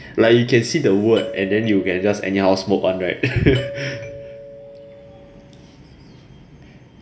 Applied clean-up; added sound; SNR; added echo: none; Doorbell; 15 dB; reverberation time 2.8 s.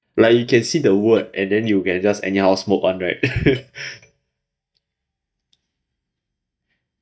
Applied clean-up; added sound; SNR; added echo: neural mask model DeepFilterNet 3.